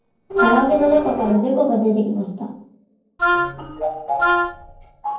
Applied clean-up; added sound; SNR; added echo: neural separator model SepFormer DNS4.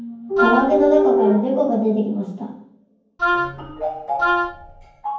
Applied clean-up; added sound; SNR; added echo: none; Wind instrument, woodwind instrument; 3 dB; reverberation time 0.9 s.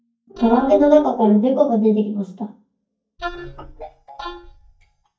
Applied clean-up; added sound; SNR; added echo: neural mask model DeepFilterNet 3.